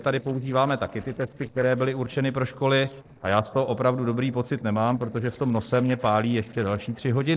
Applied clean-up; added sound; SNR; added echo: neural separator model SepFormer DNS4.